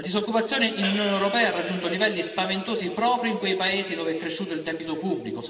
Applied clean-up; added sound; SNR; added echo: none; Hi-hat; 13 dB; reverberation time 2.2 s.